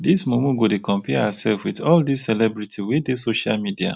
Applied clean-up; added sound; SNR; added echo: none; none; none; none.